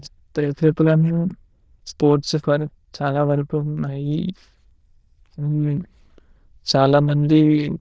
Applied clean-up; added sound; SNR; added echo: neural diffusion model UNIVERSE++.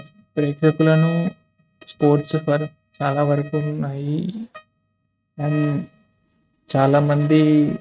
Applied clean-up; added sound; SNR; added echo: neural mask model RNNoise.